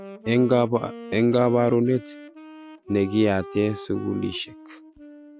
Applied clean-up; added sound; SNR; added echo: none; Wind instrument, woodwind instrument; 16 dB; none.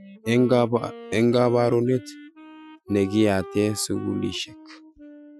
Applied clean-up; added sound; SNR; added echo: classical method Wiener filter.